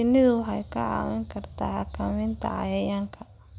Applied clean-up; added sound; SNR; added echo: none; none; none; none.